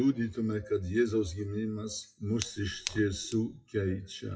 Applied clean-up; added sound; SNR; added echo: classical method WPE with log-MMSE.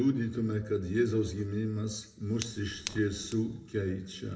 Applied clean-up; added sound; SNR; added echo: none; Fire; 15 dB; reverberation time 0.6 s.